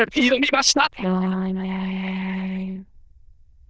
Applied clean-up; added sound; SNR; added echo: neural diffusion model UNIVERSE++.